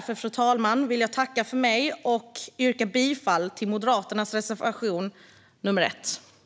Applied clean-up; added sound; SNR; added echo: none; none; none; none.